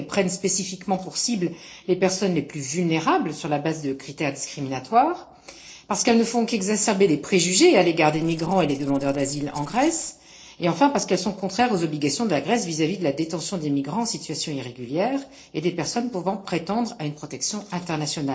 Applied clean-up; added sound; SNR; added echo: neural separator model SepFormer DNS4.